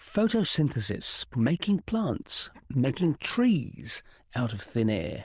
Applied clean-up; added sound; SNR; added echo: neural diffusion model UNIVERSE++.